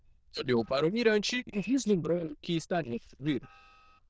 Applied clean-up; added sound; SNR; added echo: neural diffusion model UNIVERSE++.